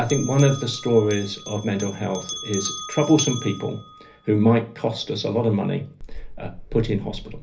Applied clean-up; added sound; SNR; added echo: none; Bell; 12 dB; reverberation time 0.3 s.